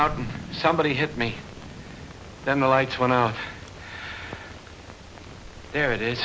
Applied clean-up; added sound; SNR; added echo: none; Chewing, mastication; 19 dB; none.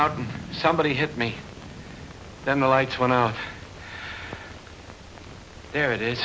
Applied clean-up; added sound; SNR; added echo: none; none; none; none.